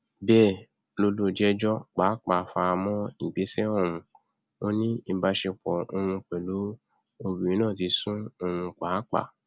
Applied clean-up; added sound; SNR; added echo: none; none; none; none.